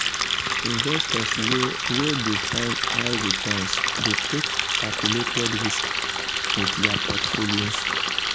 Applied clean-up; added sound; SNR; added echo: none; Water tap, faucet; -5 dB; none.